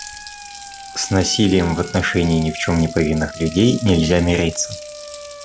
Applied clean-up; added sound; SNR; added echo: none; Siren + Water tap, faucet; 15 dB; none.